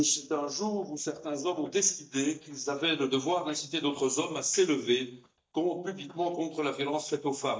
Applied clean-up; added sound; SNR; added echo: neural mask model DeepFilterNet 3.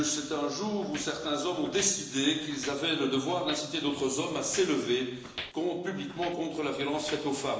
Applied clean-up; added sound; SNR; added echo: none; Walk, footsteps; 16 dB; reverberation time 1.0 s.